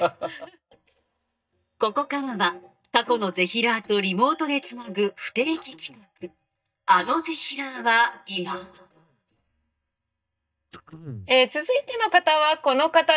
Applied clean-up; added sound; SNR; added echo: neural mask model DeepFilterNet 3.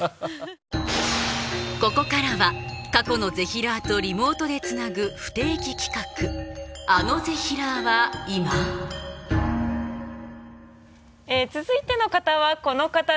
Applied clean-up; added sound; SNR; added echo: none; none; none; none.